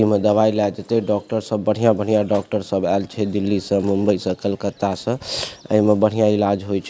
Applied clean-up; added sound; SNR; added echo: none; none; none; none.